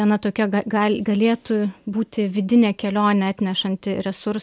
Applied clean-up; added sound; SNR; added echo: none; none; none; none.